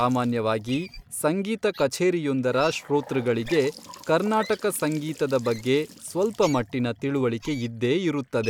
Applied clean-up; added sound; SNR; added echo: none; Wild animals + Trickle, dribble / Bathtub (filling or washing) / Sink (filling or washing) / Gurgling; 19 dB; none.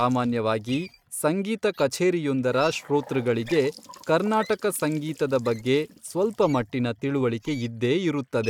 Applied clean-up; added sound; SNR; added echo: neural mask model RNNoise.